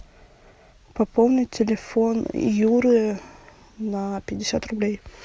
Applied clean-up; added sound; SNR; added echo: none; none; none; none.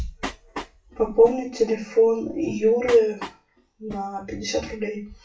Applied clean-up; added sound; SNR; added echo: classical method WPE with log-MMSE.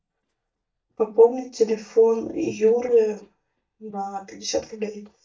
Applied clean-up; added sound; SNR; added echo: neural mask model DeepFilterNet 3.